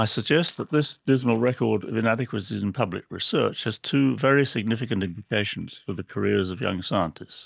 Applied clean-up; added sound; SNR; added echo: neural mask model DeepFilterNet 3.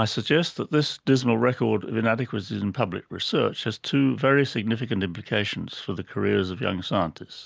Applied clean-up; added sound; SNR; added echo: none; none; none; none.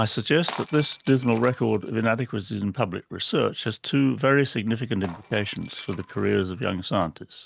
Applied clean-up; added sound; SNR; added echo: neural mask model RNNoise.